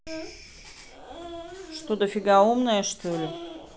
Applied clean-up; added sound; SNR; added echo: none; none; none; none.